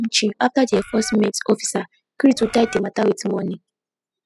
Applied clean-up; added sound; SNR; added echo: classical method spectral subtraction.